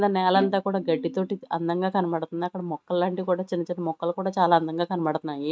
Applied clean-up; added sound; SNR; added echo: neural mask model RNNoise.